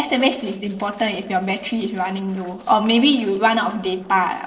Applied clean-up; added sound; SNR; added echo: neural separator model SepFormer DNS4.